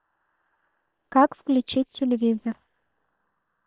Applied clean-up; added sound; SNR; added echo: neural separator model SepFormer WHAM!.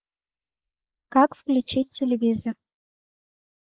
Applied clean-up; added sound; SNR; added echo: neural mask model Resemble Enhance denoiser.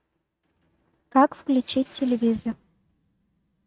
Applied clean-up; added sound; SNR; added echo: neural mask model RNNoise.